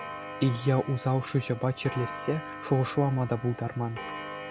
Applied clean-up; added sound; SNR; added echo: none; Clock; 12 dB; none.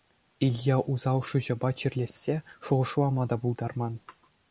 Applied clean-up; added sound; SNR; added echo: none; none; none; none.